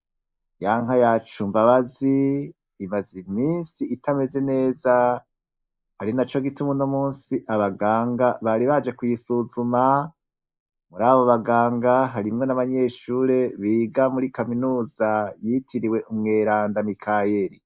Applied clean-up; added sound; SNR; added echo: neural mask model Resemble Enhance denoiser.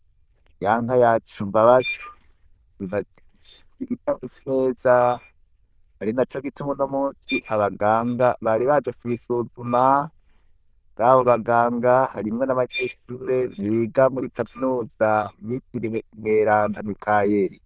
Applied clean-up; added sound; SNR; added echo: neural diffusion model UNIVERSE++.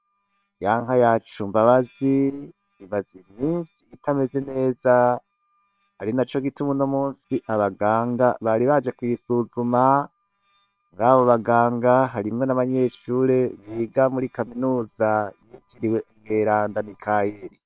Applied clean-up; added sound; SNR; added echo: neural separator model SepFormer WHAM!.